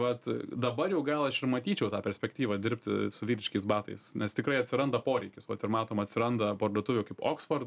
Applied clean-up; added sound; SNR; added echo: none; none; none; none.